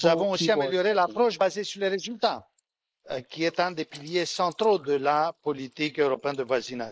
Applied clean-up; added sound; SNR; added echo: neural mask model Resemble Enhance denoiser.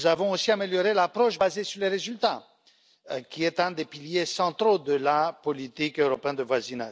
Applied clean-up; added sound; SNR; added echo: none; none; none; none.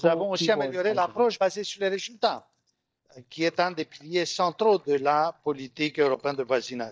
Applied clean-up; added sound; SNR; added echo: neural mask model DeepFilterNet 3.